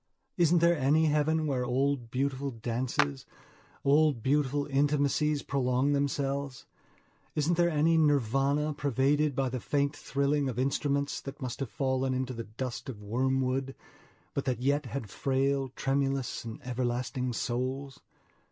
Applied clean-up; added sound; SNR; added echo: none; Clapping; 9 dB; none.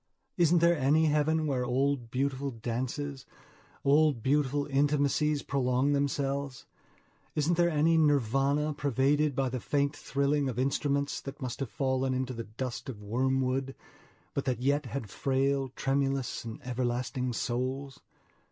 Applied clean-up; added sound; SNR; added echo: none; none; none; none.